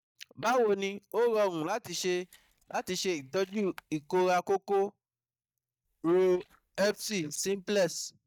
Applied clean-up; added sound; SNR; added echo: neural mask model DeepFilterNet 3.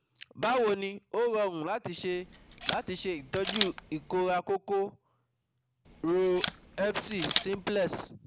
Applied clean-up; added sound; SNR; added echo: none; Camera; 2 dB; none.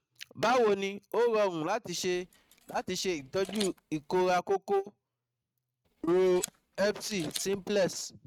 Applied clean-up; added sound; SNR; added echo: neural mask model RNNoise.